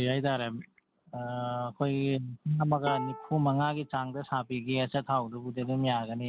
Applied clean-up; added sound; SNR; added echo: none; Bowed string instrument; 11 dB; none.